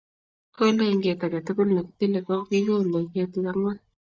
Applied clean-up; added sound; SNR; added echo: neural mask model DeepFilterNet 3.